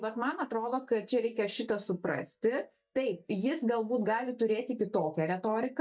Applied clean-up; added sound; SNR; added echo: neural mask model DeepFilterNet 3.